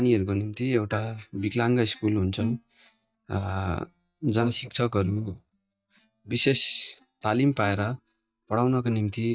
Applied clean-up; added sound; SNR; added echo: neural mask model DeepFilterNet 3.